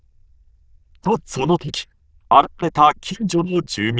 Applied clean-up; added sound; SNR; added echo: neural diffusion model UNIVERSE++.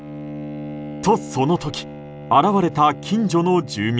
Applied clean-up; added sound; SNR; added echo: none; Bowed string instrument; 13 dB; none.